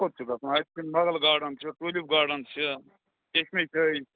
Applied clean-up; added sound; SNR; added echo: none; none; none; none.